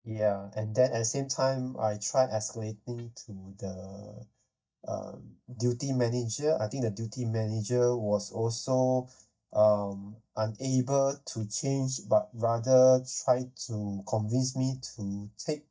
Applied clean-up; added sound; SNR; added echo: neural mask model DeepFilterNet 3.